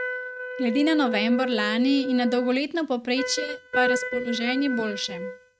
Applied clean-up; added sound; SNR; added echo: neural mask model RNNoise.